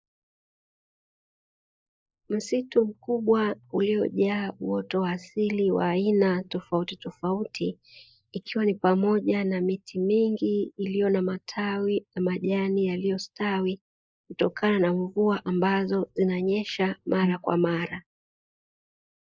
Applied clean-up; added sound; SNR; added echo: neural mask model Resemble Enhance denoiser.